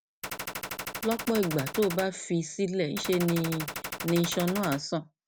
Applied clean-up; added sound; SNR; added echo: none; Gunshot, gunfire; 7 dB; none.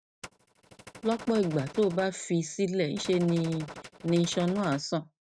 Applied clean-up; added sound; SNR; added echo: neural mask model RNNoise.